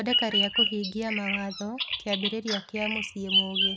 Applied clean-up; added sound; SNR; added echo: none; Bird vocalization, bird call, bird song; -3 dB; none.